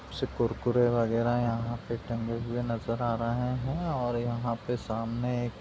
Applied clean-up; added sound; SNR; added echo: none; none; none; none.